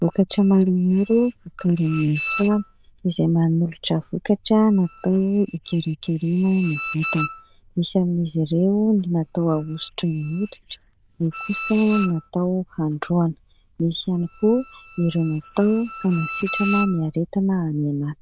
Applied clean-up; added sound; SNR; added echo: neural diffusion model UNIVERSE++.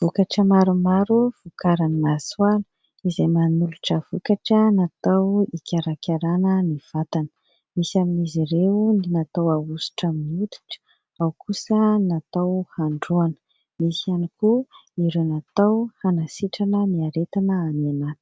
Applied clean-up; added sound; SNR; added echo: none; none; none; none.